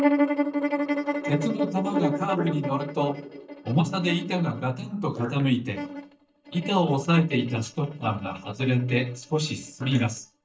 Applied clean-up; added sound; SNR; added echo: neural mask model DeepFilterNet 3.